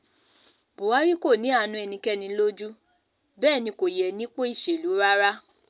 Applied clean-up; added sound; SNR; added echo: none; none; none; none.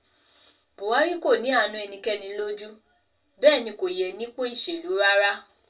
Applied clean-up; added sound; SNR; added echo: none; none; none; reverberation time 0.2 s.